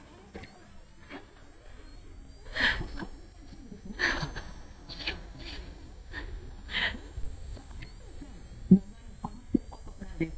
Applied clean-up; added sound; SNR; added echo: neural mask model DeepFilterNet 3.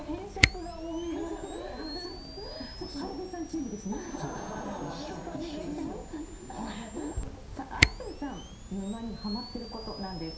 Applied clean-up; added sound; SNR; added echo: none; Camera; -2 dB; reverberation time 0.7 s.